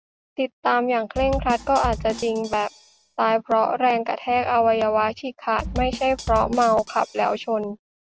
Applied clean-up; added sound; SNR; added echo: none; Bass drum / Snare drum; 11 dB; none.